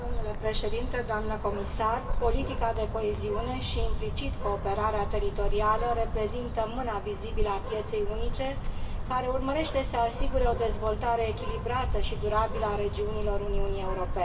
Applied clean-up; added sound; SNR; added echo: none; Bird; -1 dB; reverberation time 0.2 s.